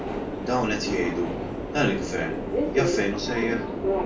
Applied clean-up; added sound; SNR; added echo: none; Subway, metro, underground; 0 dB; reverberation time 0.3 s.